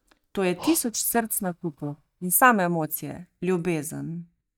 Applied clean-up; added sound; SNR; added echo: neural mask model DeepFilterNet 3.